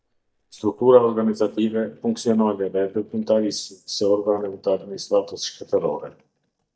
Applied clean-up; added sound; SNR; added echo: neural mask model DeepFilterNet 3.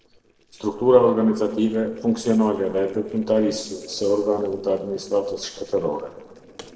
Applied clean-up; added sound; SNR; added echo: neural separator model SepFormer DNS4.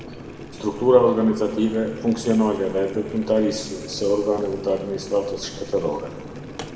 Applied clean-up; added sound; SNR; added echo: none; Boiling; 14 dB; reverberation time 2.2 s.